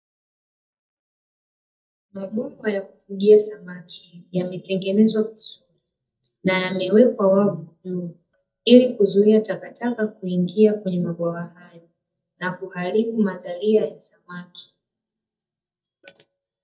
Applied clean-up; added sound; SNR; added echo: neural mask model DeepFilterNet 3.